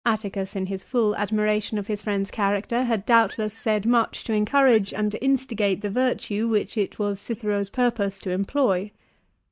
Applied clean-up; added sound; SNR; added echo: neural mask model DeepFilterNet 3.